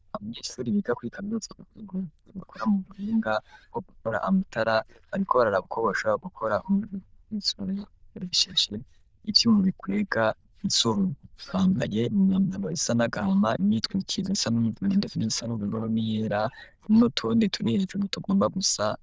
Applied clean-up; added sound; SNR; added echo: neural diffusion model UNIVERSE++.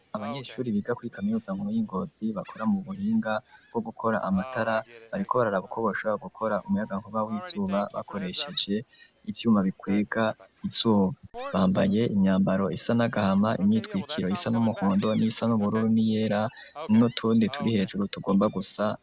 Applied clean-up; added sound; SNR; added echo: none; Gull, seagull; 20 dB; none.